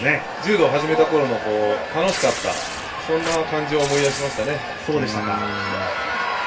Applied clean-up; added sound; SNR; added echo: none; Tearing; 11 dB; reverberation time 0.2 s.